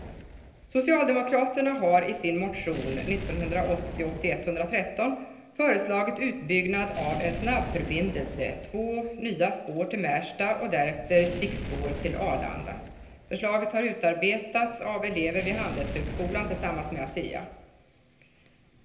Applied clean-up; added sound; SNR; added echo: none; Fire; 11 dB; reverberation time 1.4 s.